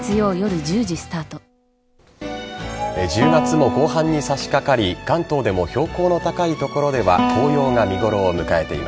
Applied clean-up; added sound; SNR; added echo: none; Guitar; 7 dB; none.